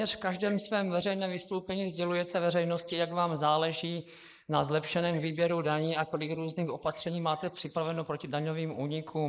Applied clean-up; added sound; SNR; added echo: neural mask model Resemble Enhance denoiser.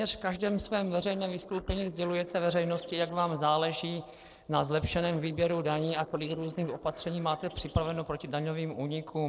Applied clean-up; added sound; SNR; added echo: neural separator model SepFormer DNS4.